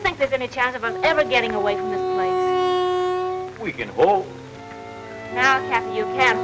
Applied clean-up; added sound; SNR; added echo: none; Wind instrument, woodwind instrument; 3 dB; none.